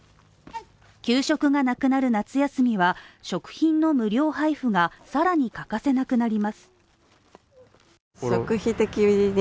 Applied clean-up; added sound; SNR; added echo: none; none; none; none.